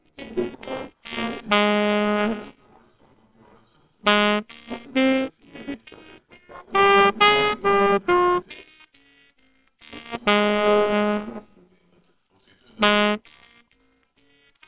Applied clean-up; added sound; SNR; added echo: neural separator model SepFormer WHAMR!.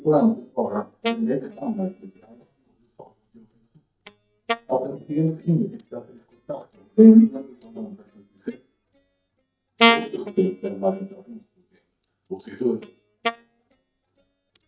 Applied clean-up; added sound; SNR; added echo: neural mask model DeepFilterNet 3.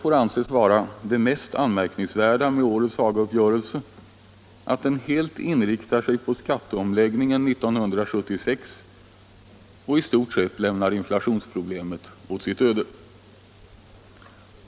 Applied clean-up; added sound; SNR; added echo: none; none; none; none.